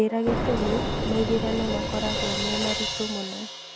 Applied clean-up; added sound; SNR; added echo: none; Explosion + Crash cymbal; 1 dB; none.